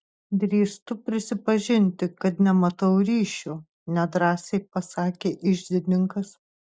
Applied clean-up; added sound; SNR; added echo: none; none; none; none.